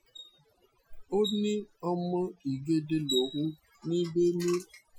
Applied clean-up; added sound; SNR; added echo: classical method Wiener filter.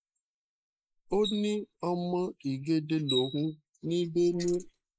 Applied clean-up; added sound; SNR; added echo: neural mask model Resemble Enhance denoiser.